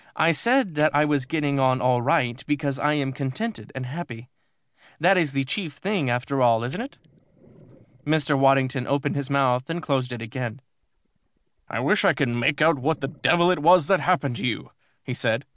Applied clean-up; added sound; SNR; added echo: neural separator model SepFormer DNS4.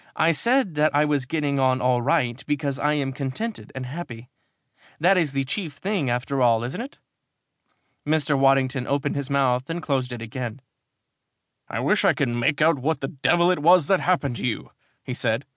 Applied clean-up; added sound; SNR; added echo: none; none; none; none.